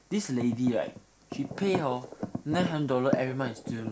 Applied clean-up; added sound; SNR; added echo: none; none; none; reverberation time 0.3 s.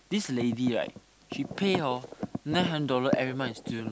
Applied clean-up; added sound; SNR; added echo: none; none; none; none.